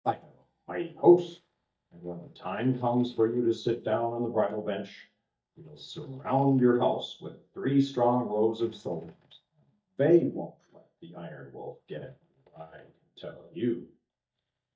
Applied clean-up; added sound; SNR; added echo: neural mask model DeepFilterNet 3.